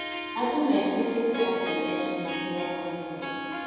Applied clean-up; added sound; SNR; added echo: none; Harp; 5 dB; reverberation time 2.0 s.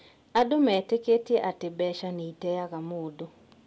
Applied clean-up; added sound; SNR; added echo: none; none; none; none.